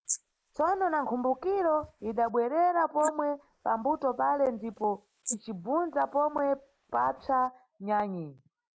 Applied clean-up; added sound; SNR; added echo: neural mask model Resemble Enhance denoiser.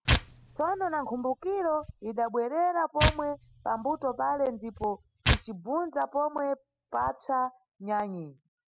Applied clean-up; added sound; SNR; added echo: classical method spectral subtraction.